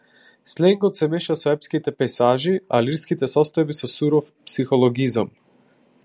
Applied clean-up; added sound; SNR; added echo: none; none; none; none.